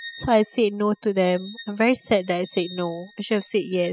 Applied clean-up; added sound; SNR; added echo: classical method spectral subtraction.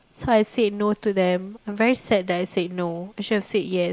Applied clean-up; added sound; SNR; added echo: neural mask model Resemble Enhance denoiser.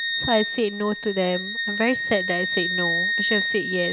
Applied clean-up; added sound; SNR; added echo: none; Wind instrument, woodwind instrument; 1 dB; none.